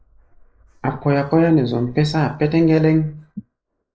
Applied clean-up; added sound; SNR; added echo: neural mask model Resemble Enhance denoiser.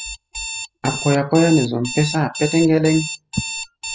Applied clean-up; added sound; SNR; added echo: classical method spectral subtraction.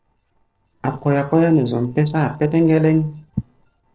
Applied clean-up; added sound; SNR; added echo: neural separator model SepFormer DNS4.